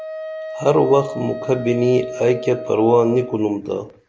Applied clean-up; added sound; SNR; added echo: none; Wind instrument, woodwind instrument; 12 dB; none.